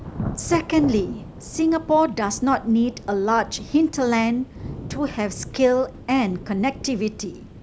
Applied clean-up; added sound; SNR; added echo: none; Thunder / Rain; 13 dB; none.